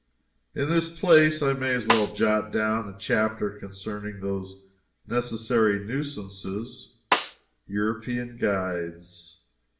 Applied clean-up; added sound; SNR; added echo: none; Snare drum; 1 dB; reverberation time 0.5 s.